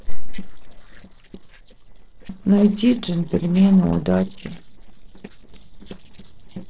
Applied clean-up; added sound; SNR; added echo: neural separator model SepFormer DNS4.